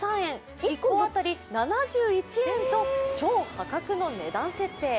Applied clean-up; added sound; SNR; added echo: none; none; none; none.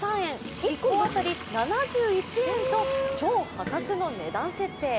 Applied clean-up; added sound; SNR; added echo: none; Fart + Water tap, faucet; 12 dB; none.